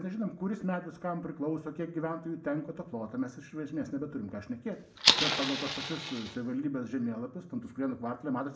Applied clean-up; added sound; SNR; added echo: none; Fire; -5 dB; reverberation time 0.6 s.